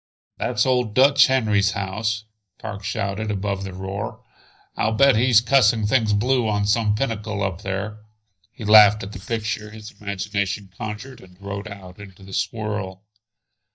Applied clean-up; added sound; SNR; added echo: neural mask model DeepFilterNet 3.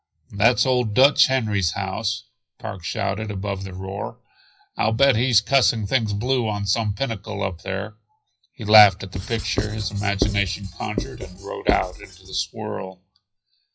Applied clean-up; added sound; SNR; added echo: classical method WPE with log-MMSE.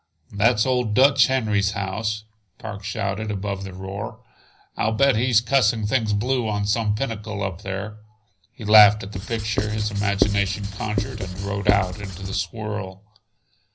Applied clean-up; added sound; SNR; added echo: none; Writing; 4 dB; reverberation time 0.5 s.